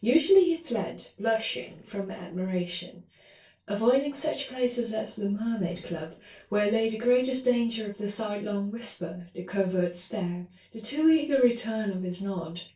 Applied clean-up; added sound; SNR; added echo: neural separator model SepFormer DNS4.